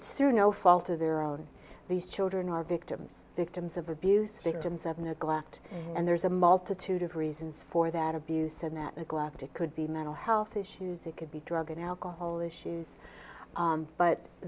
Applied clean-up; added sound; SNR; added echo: none; none; none; none.